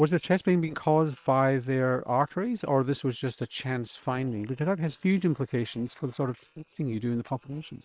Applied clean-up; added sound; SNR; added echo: neural separator model SepFormer WHAM!.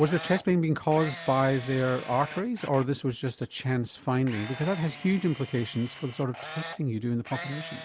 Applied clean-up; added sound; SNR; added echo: none; Camera; 15 dB; none.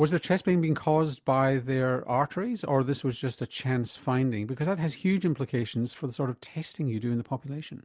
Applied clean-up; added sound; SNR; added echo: none; none; none; none.